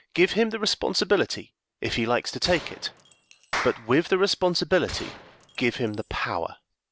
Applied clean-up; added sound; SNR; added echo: none; Clapping + Gunshot, gunfire; 12 dB; none.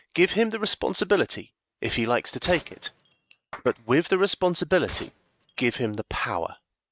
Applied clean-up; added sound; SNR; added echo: neural mask model RNNoise.